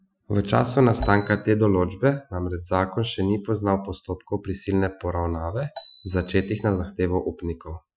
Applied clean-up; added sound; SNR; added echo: classical method Wiener filter.